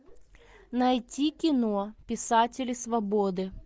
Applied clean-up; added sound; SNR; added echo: none; none; none; none.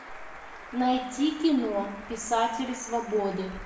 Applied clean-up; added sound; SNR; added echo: none; Applause; 16 dB; reverberation time 0.8 s.